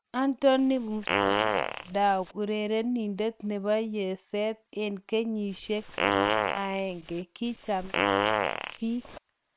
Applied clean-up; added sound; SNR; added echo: neural separator model SepFormer WHAM!.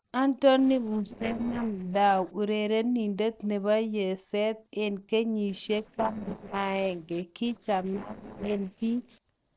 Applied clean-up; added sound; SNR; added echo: neural separator model SepFormer DNS4.